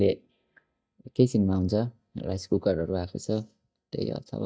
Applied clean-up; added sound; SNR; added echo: neural mask model DeepFilterNet 3.